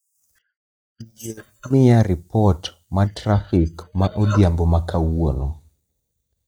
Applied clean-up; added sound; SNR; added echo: neural mask model DeepFilterNet 3.